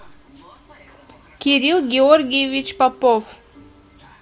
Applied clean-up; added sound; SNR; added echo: none; none; none; none.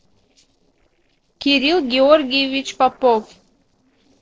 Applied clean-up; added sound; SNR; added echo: neural separator model SepFormer DNS4.